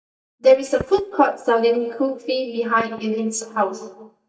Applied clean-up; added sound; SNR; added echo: neural mask model DeepFilterNet 3.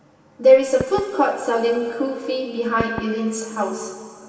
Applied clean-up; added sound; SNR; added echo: none; Knock / Wood; 12 dB; reverberation time 2.5 s.